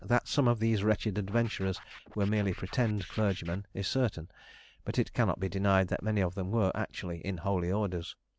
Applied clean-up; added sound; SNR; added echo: none; Scratching (performance technique); 20 dB; none.